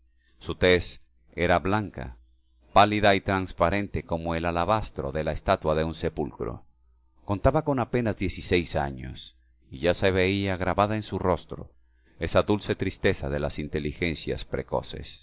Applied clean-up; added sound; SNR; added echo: none; none; none; none.